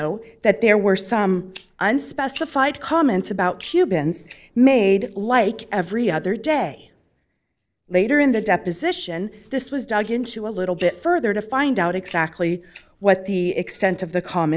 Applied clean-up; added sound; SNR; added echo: neural separator model SepFormer DNS4.